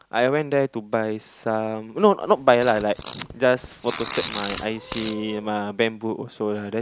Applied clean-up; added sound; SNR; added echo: none; Fart; 13 dB; none.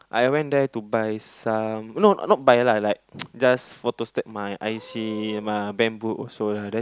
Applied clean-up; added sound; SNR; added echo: none; none; none; none.